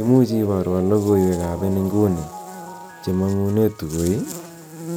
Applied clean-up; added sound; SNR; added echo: none; Mallet percussion + Buzz; 14 dB; none.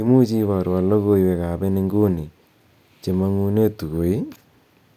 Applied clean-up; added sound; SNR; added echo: none; none; none; none.